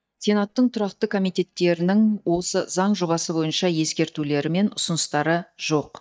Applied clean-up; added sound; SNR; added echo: neural mask model DeepFilterNet 3.